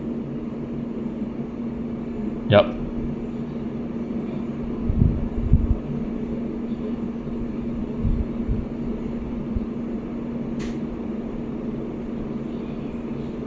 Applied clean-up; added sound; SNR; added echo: none; none; none; none.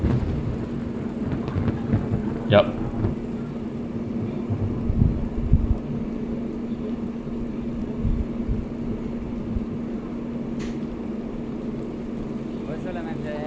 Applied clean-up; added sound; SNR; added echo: none; Thunder / Rain; 5 dB; none.